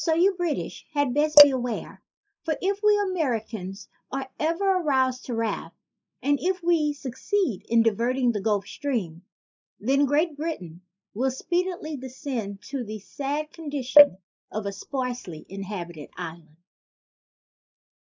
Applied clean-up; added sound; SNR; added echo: neural mask model Resemble Enhance denoiser.